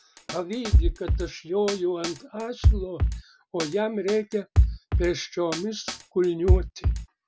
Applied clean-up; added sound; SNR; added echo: none; Drum kit; -3 dB; none.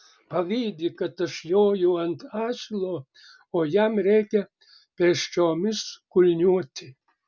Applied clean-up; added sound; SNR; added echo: none; none; none; none.